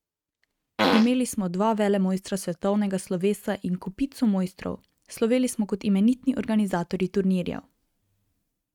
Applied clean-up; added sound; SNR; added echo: neural mask model RNNoise.